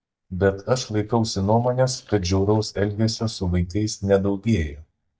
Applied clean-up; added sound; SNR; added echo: neural mask model DeepFilterNet 3.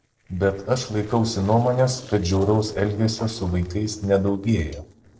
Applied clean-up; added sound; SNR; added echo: neural separator model SepFormer DNS4.